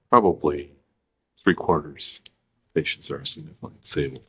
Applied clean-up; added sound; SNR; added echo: neural mask model DeepFilterNet 3.